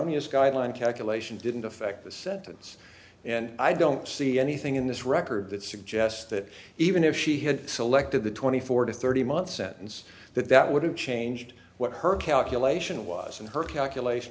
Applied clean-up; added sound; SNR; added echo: none; none; none; none.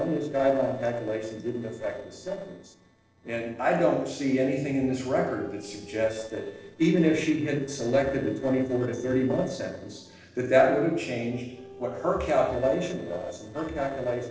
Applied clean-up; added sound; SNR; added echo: neural separator model SepFormer DNS4.